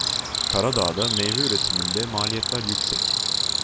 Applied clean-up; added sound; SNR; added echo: none; Cricket; -4 dB; none.